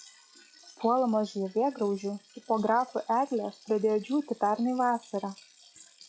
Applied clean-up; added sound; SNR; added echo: classical method log-MMSE.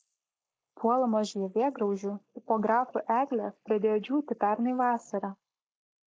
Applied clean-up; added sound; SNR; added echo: neural mask model Resemble Enhance denoiser.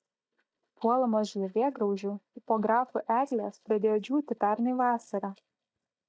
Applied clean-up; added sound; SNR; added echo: neural mask model DeepFilterNet 3.